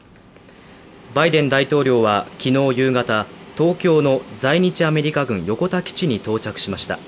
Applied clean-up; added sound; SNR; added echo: none; none; none; none.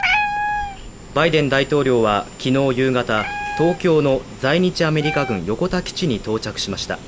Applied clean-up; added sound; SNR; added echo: none; Meow; 8 dB; none.